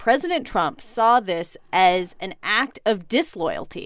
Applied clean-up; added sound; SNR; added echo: none; none; none; none.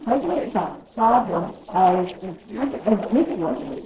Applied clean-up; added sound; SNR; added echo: neural separator model SepFormer DNS4.